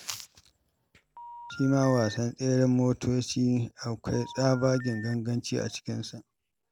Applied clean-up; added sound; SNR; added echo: none; Telephone; 16 dB; none.